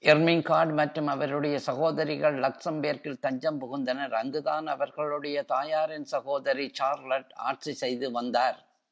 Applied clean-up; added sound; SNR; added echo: none; none; none; none.